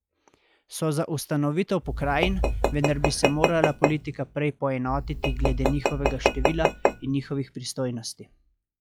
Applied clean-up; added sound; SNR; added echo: classical method log-MMSE.